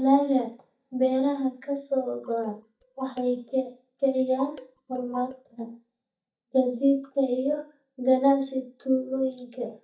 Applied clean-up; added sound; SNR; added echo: neural mask model DeepFilterNet 3.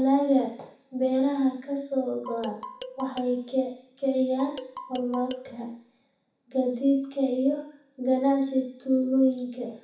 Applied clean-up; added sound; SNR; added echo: none; Marimba, xylophone; 14 dB; reverberation time 0.7 s.